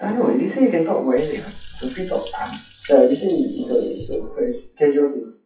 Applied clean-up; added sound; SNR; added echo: classical method WPE with log-MMSE.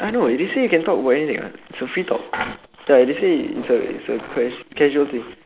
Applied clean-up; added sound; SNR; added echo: none; none; none; none.